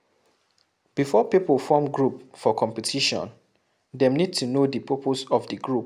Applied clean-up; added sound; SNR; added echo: none; none; none; none.